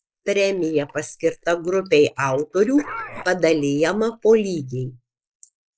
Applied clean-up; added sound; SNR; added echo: neural mask model Resemble Enhance denoiser.